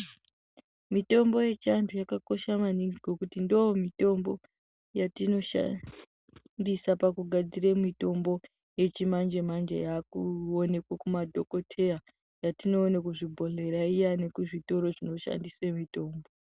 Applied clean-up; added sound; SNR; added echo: none; none; none; none.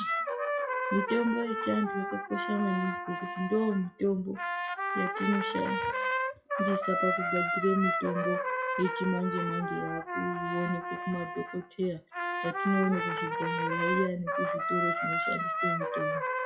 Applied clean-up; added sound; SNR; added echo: classical method WPE with log-MMSE.